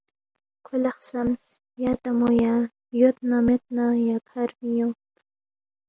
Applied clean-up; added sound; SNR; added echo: none; none; none; none.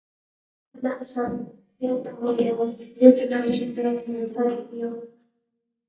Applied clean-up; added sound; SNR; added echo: neural mask model DeepFilterNet 3.